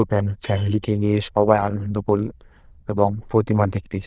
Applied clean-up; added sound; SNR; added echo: neural diffusion model UNIVERSE++.